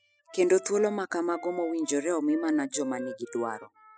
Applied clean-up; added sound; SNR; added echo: classical method spectral subtraction.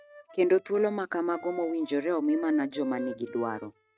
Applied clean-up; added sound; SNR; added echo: neural mask model RNNoise.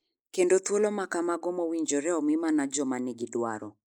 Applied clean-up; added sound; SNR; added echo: neural mask model Resemble Enhance denoiser.